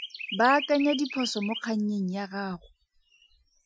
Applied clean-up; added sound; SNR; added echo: classical method Wiener filter.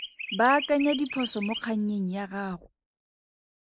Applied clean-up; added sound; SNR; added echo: neural mask model Resemble Enhance denoiser.